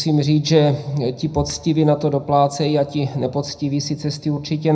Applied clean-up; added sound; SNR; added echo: none; none; none; reverberation time 0.4 s.